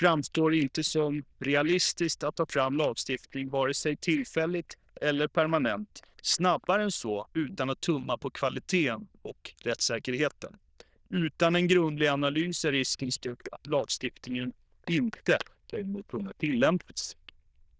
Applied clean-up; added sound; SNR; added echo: neural diffusion model UNIVERSE++.